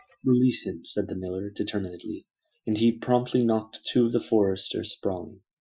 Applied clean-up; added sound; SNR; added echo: classical method Wiener filter.